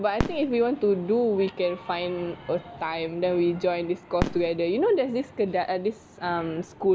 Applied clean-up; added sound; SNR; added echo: none; Fireworks; 12 dB; none.